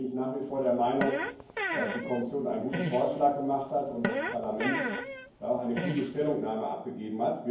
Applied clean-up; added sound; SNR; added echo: none; Fart; 5 dB; reverberation time 0.9 s.